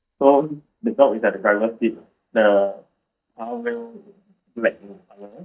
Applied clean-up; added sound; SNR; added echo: neural mask model DeepFilterNet 3.